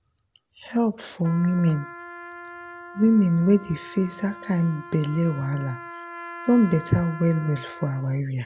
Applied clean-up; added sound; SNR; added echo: none; Trumpet; 16 dB; none.